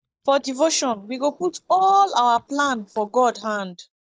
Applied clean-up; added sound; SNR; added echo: neural mask model DeepFilterNet 3.